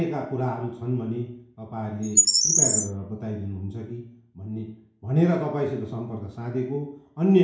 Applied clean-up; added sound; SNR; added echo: none; Bird; -4 dB; reverberation time 0.6 s.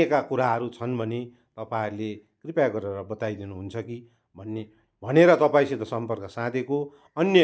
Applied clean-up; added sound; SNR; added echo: none; none; none; none.